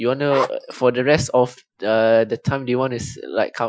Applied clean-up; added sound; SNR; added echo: classical method Wiener filter.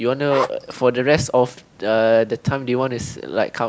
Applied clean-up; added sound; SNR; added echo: none; Zipper (clothing); 8 dB; none.